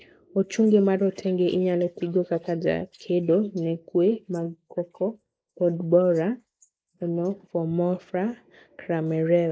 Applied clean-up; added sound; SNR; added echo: neural mask model Resemble Enhance denoiser.